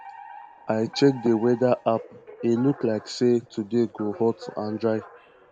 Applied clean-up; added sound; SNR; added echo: none; Alarm; 19 dB; none.